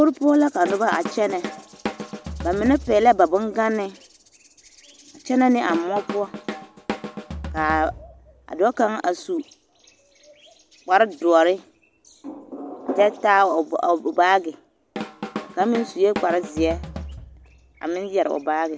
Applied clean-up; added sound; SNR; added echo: none; Drum kit; 11 dB; none.